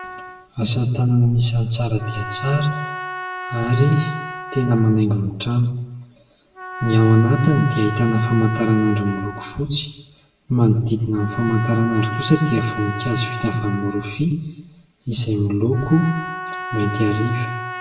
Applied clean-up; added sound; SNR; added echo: none; Trumpet; 12 dB; reverberation time 0.8 s.